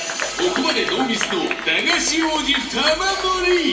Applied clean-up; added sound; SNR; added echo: none; Applause / Clapping; 10 dB; reverberation time 0.3 s.